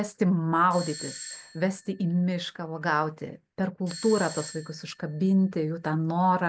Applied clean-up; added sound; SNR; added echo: none; Doorbell; 16 dB; none.